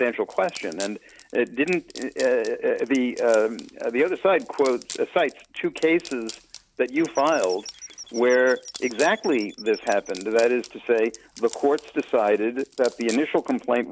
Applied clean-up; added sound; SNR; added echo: none; Wood + Squeak / Chirp, tweet; 19 dB; none.